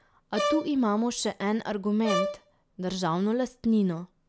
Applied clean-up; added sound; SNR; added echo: none; Brass instrument; 5 dB; none.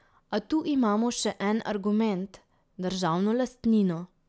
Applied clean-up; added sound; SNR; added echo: none; none; none; none.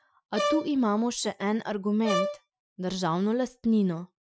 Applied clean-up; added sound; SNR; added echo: classical method Wiener filter.